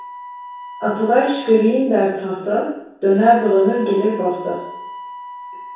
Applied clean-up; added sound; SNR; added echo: none; Wind instrument, woodwind instrument; 17 dB; reverberation time 0.7 s.